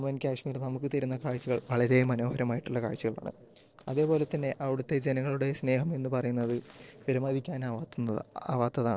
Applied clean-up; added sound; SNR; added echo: neural separator model SepFormer DNS4.